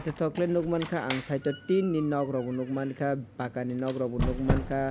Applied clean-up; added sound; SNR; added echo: none; Squeak; 7 dB; none.